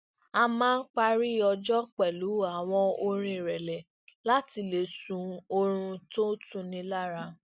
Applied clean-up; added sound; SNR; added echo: none; none; none; none.